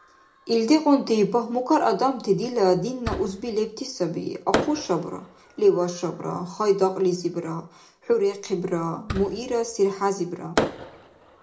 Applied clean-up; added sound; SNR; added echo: none; Fireworks; 11 dB; reverberation time 0.3 s.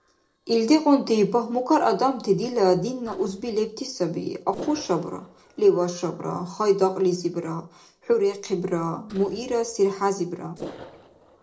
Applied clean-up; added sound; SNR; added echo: neural separator model SepFormer DNS4.